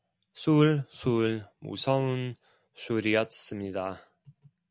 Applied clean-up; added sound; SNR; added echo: none; none; none; none.